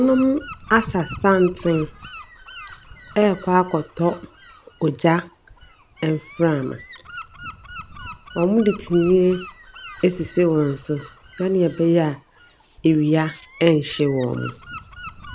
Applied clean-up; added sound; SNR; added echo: none; Gull, seagull / Wind; 19 dB; none.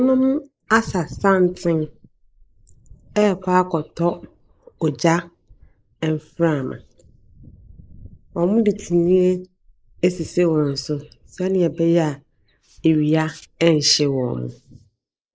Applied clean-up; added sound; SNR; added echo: neural mask model Resemble Enhance denoiser.